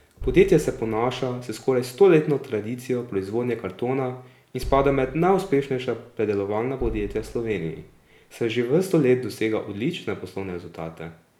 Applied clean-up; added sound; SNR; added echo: none; Boom; 14 dB; none.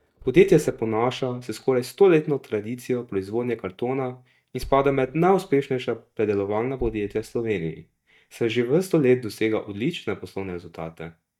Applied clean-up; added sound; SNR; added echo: neural mask model DeepFilterNet 3.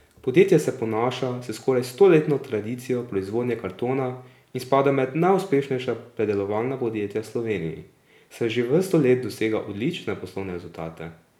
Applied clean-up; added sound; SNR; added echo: none; none; none; none.